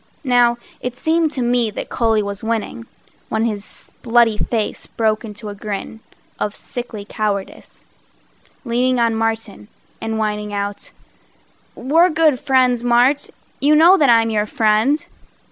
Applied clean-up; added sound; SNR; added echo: none; none; none; none.